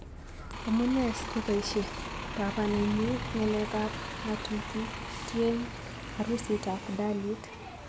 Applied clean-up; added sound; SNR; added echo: none; Bus; 6 dB; none.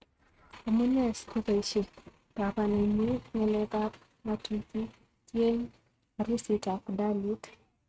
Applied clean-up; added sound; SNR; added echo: neural mask model RNNoise.